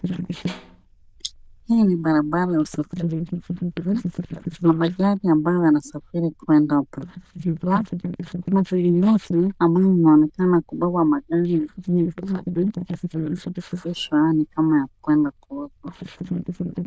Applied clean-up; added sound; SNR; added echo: neural diffusion model UNIVERSE++.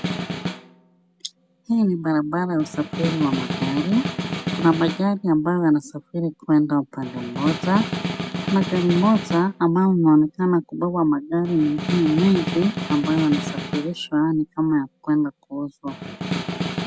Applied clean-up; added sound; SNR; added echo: none; Snare drum; 8 dB; none.